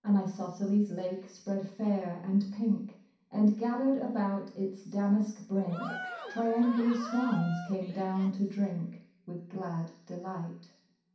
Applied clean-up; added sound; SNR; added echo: none; Cheering; 11 dB; reverberation time 0.6 s.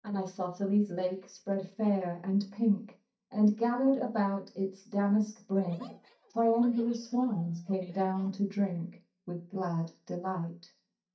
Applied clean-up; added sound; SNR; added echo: neural mask model DeepFilterNet 3.